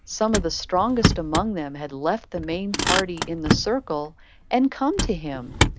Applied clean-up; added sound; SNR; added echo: none; Motor vehicle (road); 1 dB; none.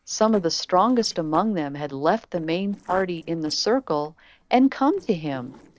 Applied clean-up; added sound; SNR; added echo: neural separator model SepFormer DNS4.